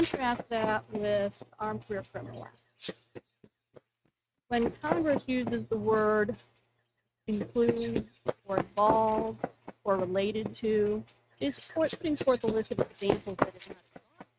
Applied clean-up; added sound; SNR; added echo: neural mask model RNNoise.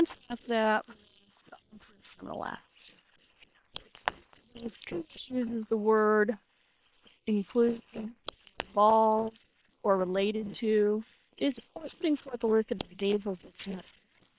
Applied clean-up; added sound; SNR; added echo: neural separator model SepFormer WHAM!.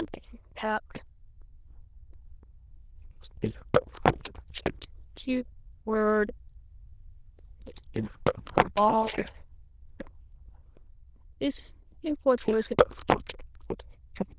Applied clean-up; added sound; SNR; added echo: neural diffusion model UNIVERSE++.